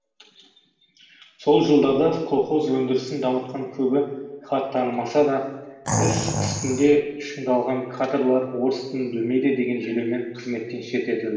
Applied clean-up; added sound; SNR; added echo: none; Animal; 3 dB; reverberation time 1.0 s.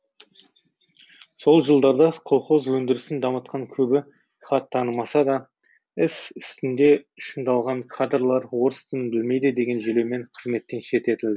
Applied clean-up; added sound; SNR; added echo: none; none; none; none.